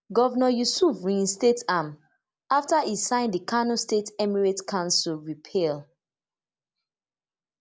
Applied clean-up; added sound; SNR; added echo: none; none; none; none.